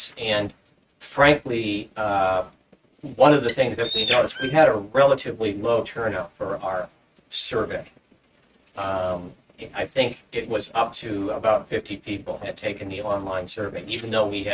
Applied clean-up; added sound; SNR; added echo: neural mask model RNNoise.